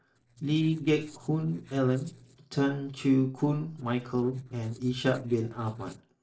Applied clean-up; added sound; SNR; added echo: neural separator model SepFormer DNS4.